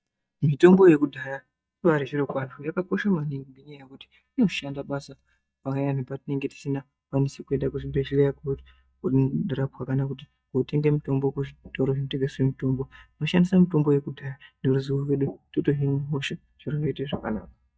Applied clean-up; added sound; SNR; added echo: neural mask model DeepFilterNet 3.